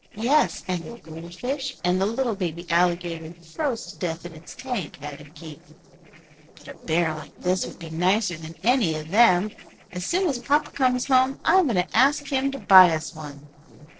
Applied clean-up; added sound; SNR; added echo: neural separator model SepFormer DNS4.